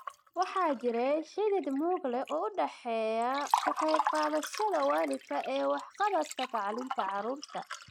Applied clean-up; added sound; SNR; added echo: neural mask model RNNoise.